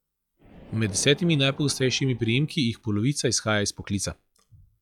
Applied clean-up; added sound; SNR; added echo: classical method log-MMSE.